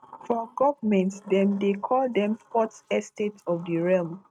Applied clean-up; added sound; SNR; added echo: neural mask model RNNoise.